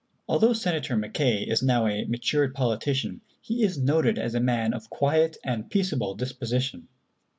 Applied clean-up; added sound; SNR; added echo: none; none; none; none.